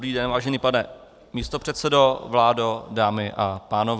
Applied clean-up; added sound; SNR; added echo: none; none; none; none.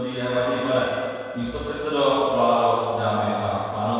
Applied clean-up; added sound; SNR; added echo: none; Wind instrument, woodwind instrument; 19 dB; reverberation time 1.9 s.